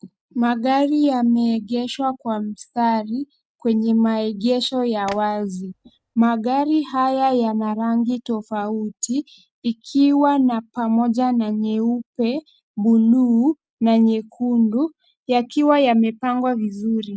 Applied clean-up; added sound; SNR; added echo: neural mask model RNNoise.